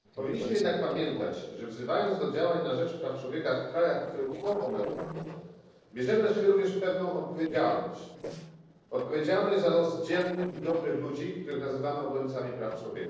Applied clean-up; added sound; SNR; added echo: neural separator model SepFormer DNS4.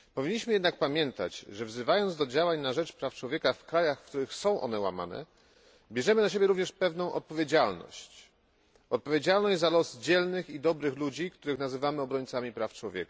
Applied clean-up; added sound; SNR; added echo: none; none; none; none.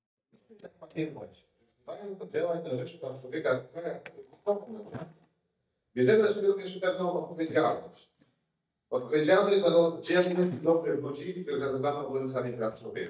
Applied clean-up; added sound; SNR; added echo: neural mask model DeepFilterNet 3.